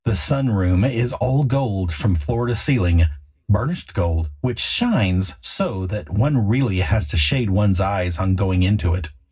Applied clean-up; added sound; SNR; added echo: none; none; none; reverberation time 0.4 s.